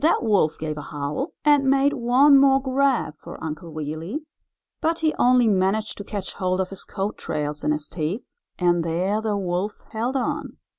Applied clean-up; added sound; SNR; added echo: none; none; none; none.